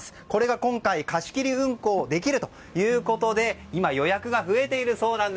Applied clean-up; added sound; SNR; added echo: none; none; none; none.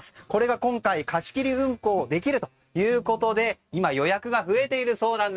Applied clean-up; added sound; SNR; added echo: neural mask model RNNoise.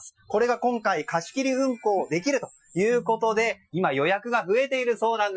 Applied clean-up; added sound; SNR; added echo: classical method Wiener filter.